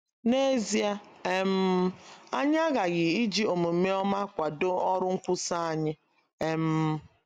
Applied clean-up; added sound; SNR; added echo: none; none; none; none.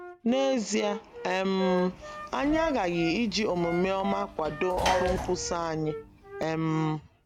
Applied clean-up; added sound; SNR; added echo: none; Wind instrument, woodwind instrument + Sliding door / Slam; 9 dB; none.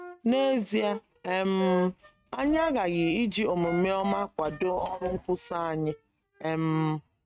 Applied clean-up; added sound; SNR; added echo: neural mask model RNNoise.